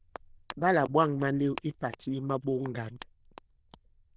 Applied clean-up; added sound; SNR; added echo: neural diffusion model UNIVERSE++.